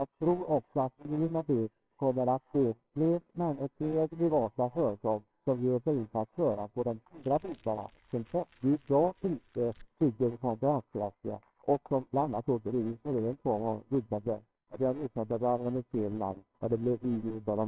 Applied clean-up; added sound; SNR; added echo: neural separator model SepFormer WHAMR!.